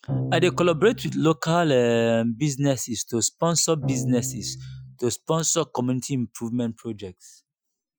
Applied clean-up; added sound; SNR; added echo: classical method Wiener filter.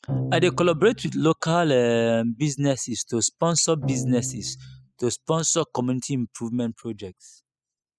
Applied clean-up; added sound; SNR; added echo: classical method spectral subtraction.